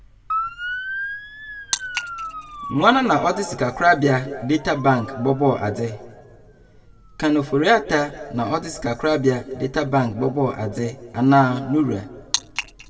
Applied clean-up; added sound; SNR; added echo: none; Motor vehicle (road) / Siren; 14 dB; reverberation time 1.1 s.